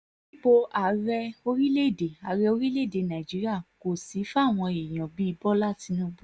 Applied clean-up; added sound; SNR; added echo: none; none; none; none.